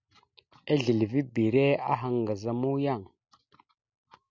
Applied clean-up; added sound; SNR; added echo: none; none; none; none.